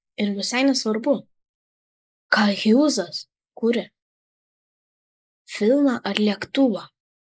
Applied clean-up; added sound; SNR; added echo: neural mask model Resemble Enhance denoiser.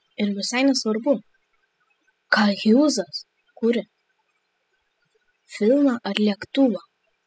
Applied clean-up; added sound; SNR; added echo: classical method spectral subtraction.